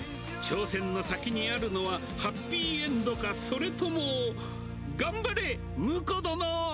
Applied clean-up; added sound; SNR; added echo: none; none; none; none.